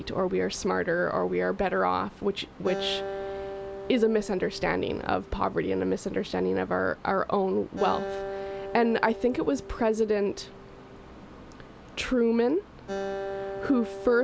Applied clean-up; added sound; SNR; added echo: none; Acoustic guitar; 11 dB; none.